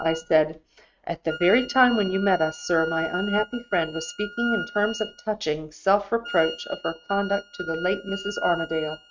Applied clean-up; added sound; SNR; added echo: neural mask model RNNoise.